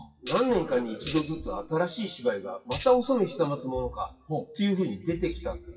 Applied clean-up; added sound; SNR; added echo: classical method WPE with log-MMSE.